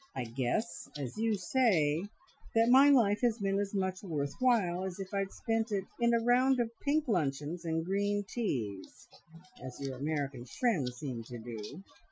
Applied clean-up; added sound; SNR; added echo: classical method Wiener filter.